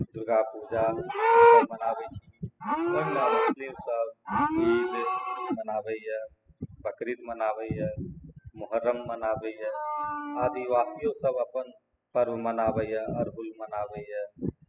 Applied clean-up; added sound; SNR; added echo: classical method spectral subtraction.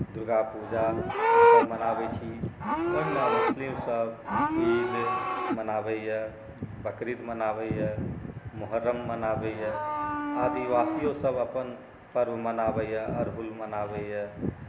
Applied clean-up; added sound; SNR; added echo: none; Livestock, farm animals, working animals; -1 dB; none.